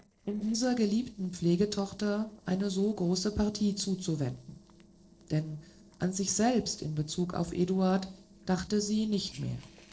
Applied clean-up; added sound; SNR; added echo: neural separator model SepFormer DNS4.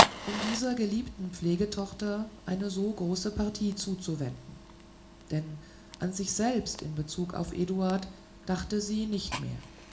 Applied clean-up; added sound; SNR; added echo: none; Fire; 4 dB; reverberation time 0.4 s.